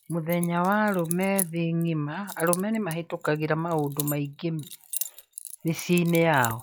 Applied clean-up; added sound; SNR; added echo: classical method log-MMSE.